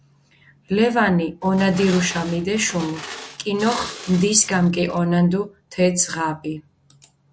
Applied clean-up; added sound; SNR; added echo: none; Glass; 14 dB; none.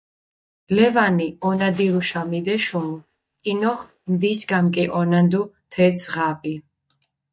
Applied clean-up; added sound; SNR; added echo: neural mask model DeepFilterNet 3.